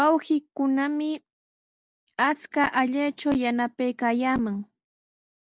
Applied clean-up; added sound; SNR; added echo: none; none; none; none.